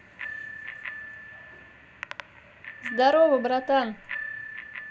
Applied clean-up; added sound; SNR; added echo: none; Bicycle bell; 11 dB; none.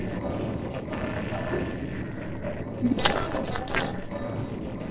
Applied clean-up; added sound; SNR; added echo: neural separator model SepFormer DNS4.